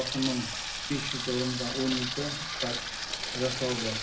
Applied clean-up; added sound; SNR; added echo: none; Sink (filling or washing) / Water tap, faucet; 1 dB; reverberation time 0.4 s.